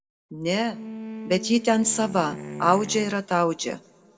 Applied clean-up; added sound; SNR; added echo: none; Wind instrument, woodwind instrument; 13 dB; reverberation time 1.1 s.